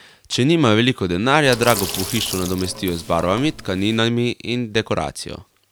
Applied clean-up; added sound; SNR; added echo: none; Sink (filling or washing); 10 dB; none.